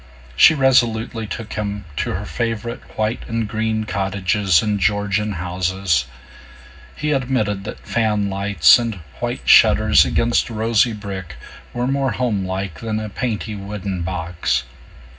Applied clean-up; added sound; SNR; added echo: none; none; none; reverberation time 0.4 s.